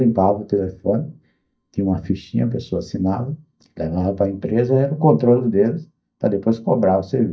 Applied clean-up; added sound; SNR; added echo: neural mask model DeepFilterNet 3.